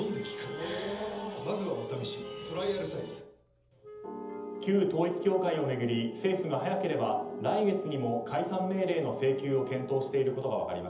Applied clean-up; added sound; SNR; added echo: none; Wind instrument, woodwind instrument; 12 dB; reverberation time 0.7 s.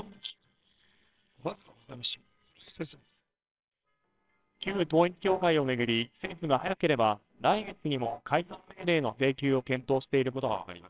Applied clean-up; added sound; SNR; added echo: neural separator model SepFormer WHAMR!.